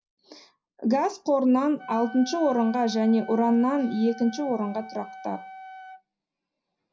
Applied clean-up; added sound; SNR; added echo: none; Wind instrument, woodwind instrument; 18 dB; reverberation time 0.4 s.